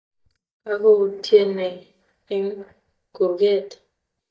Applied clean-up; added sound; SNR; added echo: neural mask model DeepFilterNet 3.